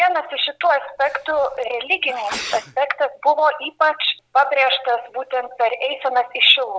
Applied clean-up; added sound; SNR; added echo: none; Sneeze; 15 dB; none.